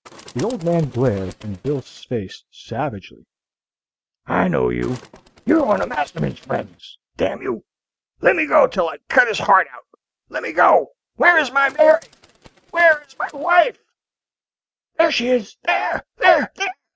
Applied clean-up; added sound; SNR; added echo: neural mask model RNNoise.